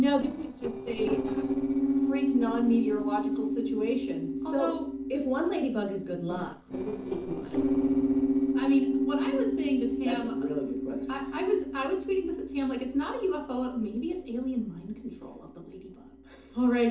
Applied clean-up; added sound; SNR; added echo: neural separator model SepFormer DNS4.